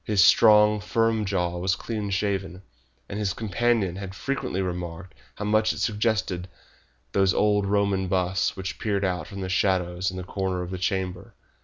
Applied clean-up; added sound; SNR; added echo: none; none; none; none.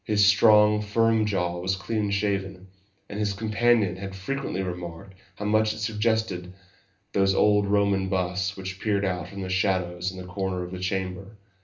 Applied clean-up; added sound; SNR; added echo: none; none; none; reverberation time 0.3 s.